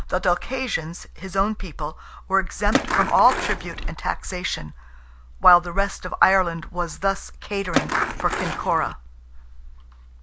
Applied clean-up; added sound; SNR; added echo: none; Skateboard; 2 dB; none.